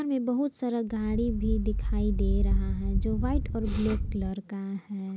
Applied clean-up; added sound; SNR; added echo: none; Thunder / Wind; -2 dB; none.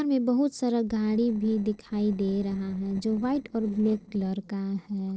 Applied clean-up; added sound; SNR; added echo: neural separator model SepFormer DNS4.